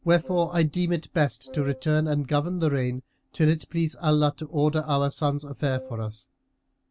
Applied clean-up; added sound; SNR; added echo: none; Wind instrument, woodwind instrument; 17 dB; none.